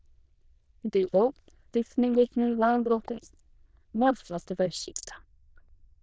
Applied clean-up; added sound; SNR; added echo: neural diffusion model UNIVERSE++.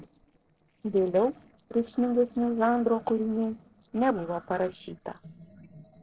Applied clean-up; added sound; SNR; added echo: neural separator model SepFormer DNS4.